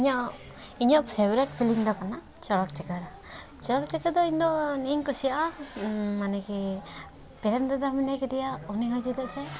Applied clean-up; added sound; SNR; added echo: none; none; none; none.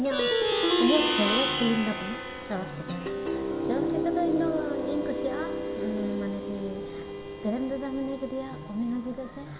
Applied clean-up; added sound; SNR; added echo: none; Plucked string instrument; -2 dB; reverberation time 1.4 s.